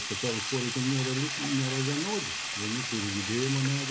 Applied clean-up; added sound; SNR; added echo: none; Sink (filling or washing); 2 dB; none.